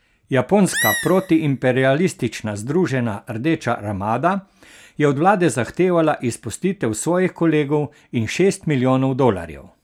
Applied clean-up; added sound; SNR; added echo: none; Animal; 7 dB; none.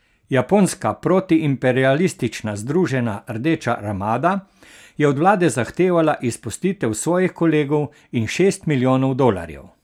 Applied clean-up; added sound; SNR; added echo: none; none; none; none.